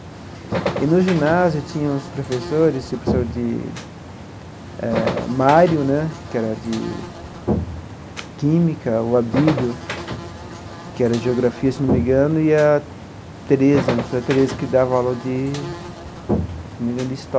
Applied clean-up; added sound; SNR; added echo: none; Buzz; 8 dB; none.